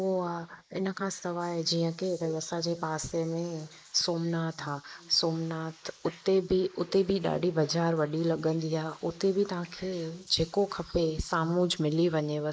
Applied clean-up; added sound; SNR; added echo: neural mask model Resemble Enhance denoiser.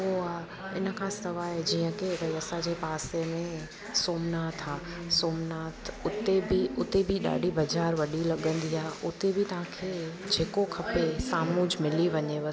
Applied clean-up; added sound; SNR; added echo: none; none; none; none.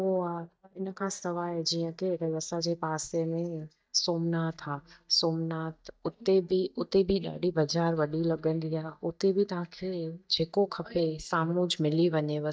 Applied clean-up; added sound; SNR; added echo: neural mask model DeepFilterNet 3.